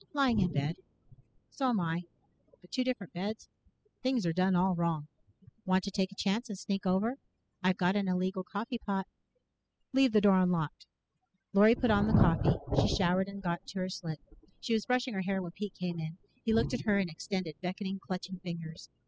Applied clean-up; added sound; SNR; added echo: classical method spectral subtraction.